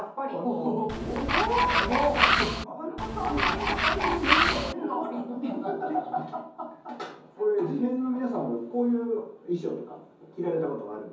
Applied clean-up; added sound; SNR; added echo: none; Tools; -4 dB; reverberation time 0.6 s.